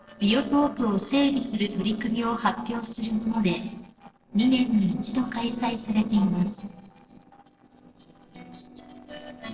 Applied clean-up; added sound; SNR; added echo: neural separator model SepFormer DNS4.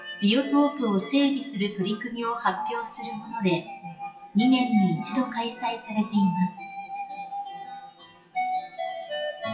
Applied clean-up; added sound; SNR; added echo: classical method WPE with log-MMSE.